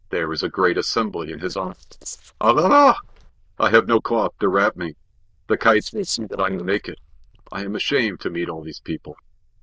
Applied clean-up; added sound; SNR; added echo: neural diffusion model UNIVERSE++.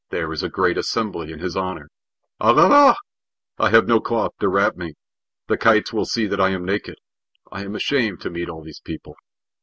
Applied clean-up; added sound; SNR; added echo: none; none; none; none.